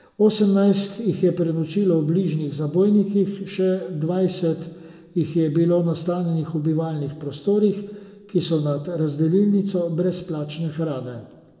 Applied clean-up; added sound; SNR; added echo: none; none; none; reverberation time 0.4 s.